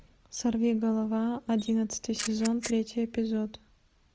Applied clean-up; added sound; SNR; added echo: none; Camera; 12 dB; none.